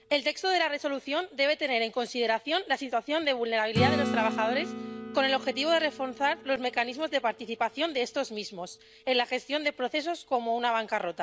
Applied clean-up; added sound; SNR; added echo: none; Acoustic guitar / Strum; 9 dB; none.